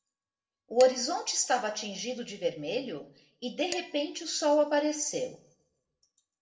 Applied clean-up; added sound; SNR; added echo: neural separator model SepFormer DNS4.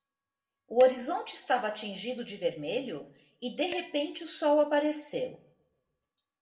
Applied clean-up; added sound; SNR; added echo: none; Dishes, pots, and pans; 18 dB; reverberation time 0.5 s.